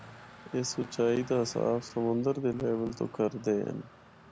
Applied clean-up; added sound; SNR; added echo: none; Traffic noise, roadway noise; 20 dB; none.